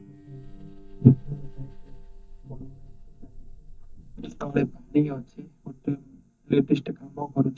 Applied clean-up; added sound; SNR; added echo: neural mask model DeepFilterNet 3.